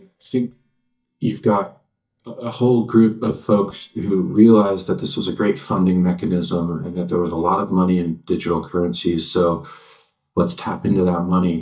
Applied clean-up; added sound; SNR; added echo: neural mask model DeepFilterNet 3.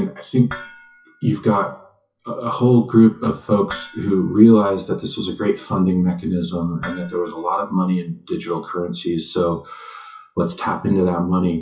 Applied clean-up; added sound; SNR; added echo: classical method WPE with log-MMSE.